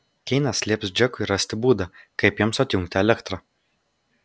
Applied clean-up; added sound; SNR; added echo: none; none; none; none.